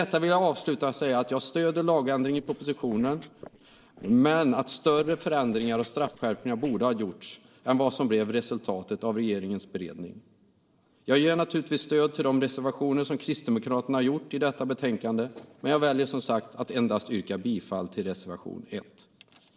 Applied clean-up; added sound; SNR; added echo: neural separator model SepFormer DNS4.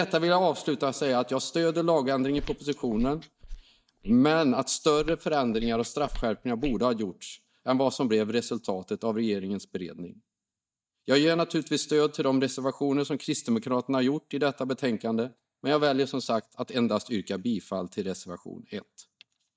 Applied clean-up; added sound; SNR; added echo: neural mask model DeepFilterNet 3.